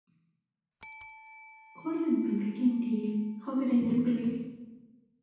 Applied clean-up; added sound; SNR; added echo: none; Bell; 20 dB; reverberation time 1.1 s.